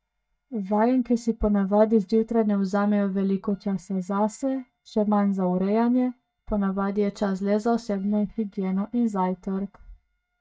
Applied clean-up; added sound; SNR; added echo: neural mask model DeepFilterNet 3.